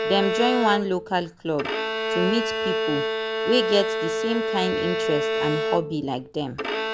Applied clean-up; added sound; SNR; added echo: none; Bowed string instrument; 0 dB; none.